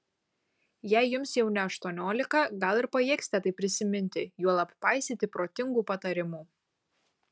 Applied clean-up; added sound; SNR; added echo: none; none; none; none.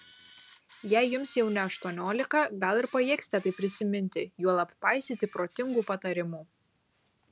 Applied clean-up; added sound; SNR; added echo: none; Camera; 20 dB; none.